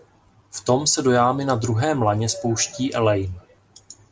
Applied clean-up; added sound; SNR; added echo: none; none; none; none.